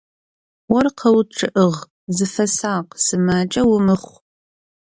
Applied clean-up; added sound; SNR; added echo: none; none; none; none.